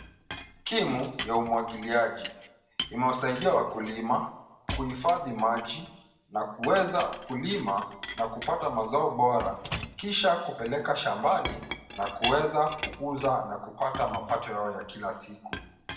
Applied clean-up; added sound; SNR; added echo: none; Chink, clink; 11 dB; reverberation time 0.7 s.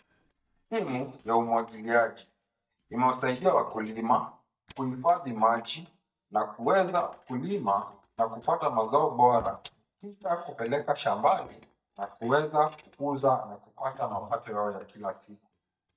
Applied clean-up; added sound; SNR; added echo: neural mask model DeepFilterNet 3.